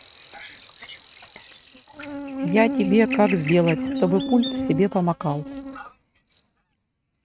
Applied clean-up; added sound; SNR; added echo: neural mask model RNNoise.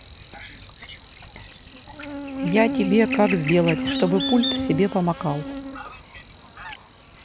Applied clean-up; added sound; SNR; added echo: none; Buzz; 5 dB; none.